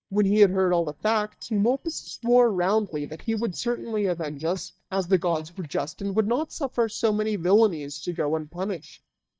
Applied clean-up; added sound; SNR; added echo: neural mask model DeepFilterNet 3.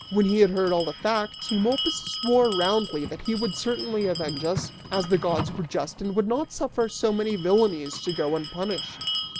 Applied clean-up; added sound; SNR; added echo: none; Bell; 10 dB; none.